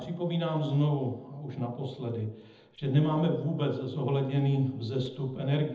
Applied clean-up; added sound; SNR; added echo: neural separator model SepFormer DNS4.